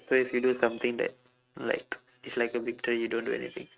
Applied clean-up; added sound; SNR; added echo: neural mask model RNNoise.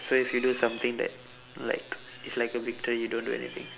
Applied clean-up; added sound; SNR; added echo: none; Livestock, farm animals, working animals; 17 dB; none.